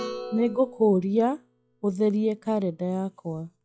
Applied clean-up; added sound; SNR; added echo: classical method log-MMSE.